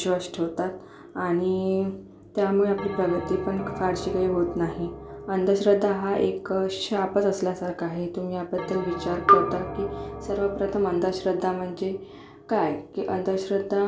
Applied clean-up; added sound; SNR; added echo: none; Bell; 14 dB; none.